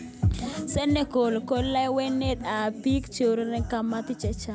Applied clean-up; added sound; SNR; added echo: none; none; none; none.